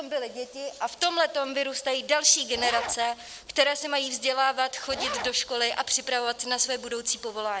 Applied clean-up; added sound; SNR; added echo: none; Zipper (clothing); 9 dB; none.